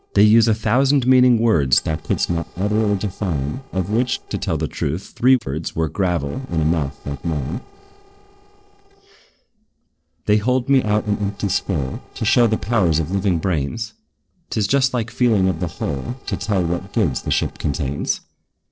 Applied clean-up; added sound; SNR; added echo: neural separator model SepFormer DNS4.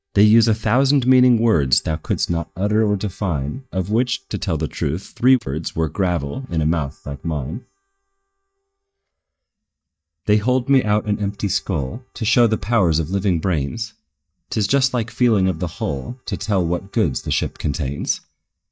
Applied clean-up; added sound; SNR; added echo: neural mask model DeepFilterNet 3.